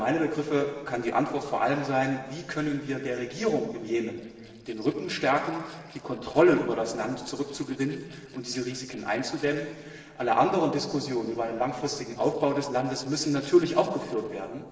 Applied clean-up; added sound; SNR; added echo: neural separator model SepFormer DNS4.